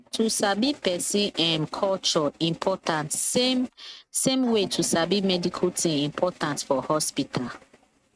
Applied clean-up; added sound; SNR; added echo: neural mask model RNNoise.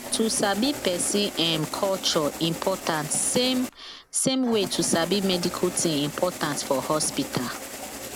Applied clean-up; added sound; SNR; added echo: none; Engine starting; 10 dB; none.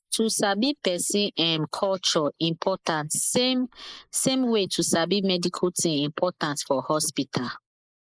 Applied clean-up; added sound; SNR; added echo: neural mask model Resemble Enhance denoiser.